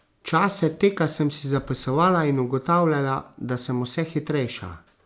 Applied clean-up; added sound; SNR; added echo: none; none; none; none.